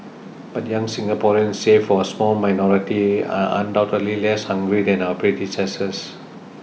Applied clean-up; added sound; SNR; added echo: none; none; none; none.